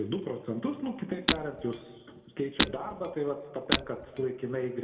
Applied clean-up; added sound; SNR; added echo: none; Shatter; -3 dB; reverberation time 1.5 s.